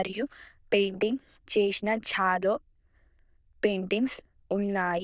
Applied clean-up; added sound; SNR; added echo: neural diffusion model UNIVERSE++.